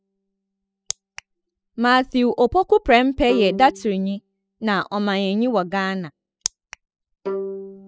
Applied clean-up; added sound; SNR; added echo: classical method spectral subtraction.